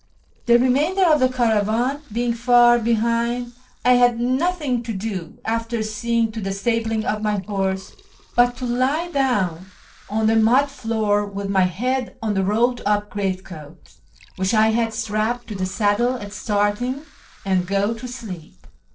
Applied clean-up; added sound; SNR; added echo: neural separator model SepFormer DNS4.